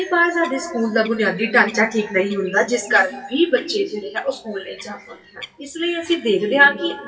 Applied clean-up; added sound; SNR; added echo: classical method WPE with log-MMSE.